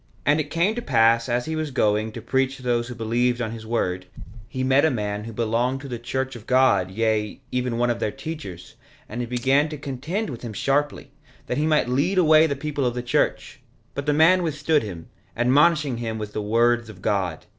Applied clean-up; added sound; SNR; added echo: neural separator model SepFormer DNS4.